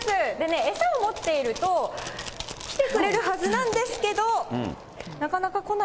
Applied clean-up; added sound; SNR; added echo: none; none; none; none.